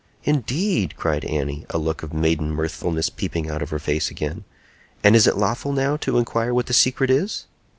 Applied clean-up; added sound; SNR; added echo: none; none; none; none.